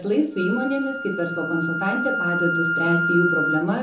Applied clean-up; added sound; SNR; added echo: none; Wind instrument, woodwind instrument; 2 dB; reverberation time 1.0 s.